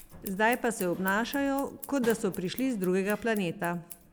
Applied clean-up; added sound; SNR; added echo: none; Scissors; 17 dB; none.